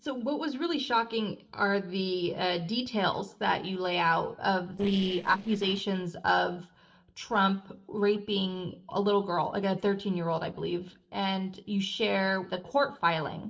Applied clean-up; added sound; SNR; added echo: neural separator model SepFormer DNS4.